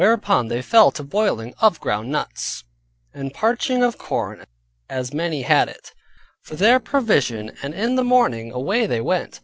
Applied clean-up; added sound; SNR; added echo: neural separator model SepFormer DNS4.